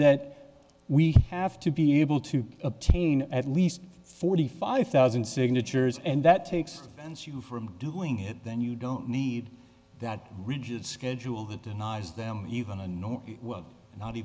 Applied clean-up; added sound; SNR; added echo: none; none; none; none.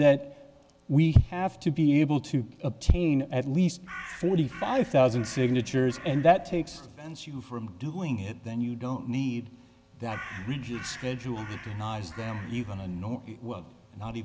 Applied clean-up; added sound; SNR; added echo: none; Crow; 17 dB; none.